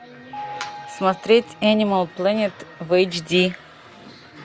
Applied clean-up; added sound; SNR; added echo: none; Piano; 19 dB; none.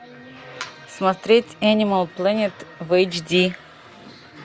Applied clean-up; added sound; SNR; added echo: none; none; none; none.